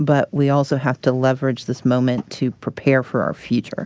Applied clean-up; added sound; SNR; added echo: none; none; none; none.